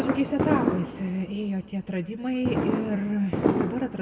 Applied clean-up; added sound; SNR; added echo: none; Fireworks; 0 dB; reverberation time 1.3 s.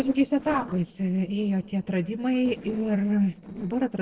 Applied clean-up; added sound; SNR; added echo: neural separator model SepFormer DNS4.